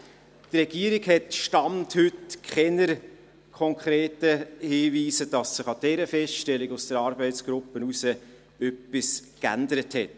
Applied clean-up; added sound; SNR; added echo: none; none; none; none.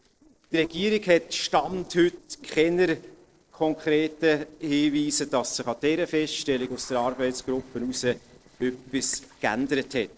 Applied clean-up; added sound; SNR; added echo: neural separator model SepFormer DNS4.